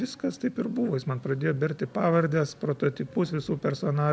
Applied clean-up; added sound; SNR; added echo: none; none; none; none.